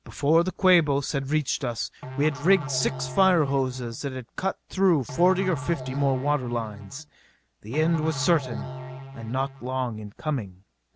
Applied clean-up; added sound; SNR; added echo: none; Musical instrument; 10 dB; none.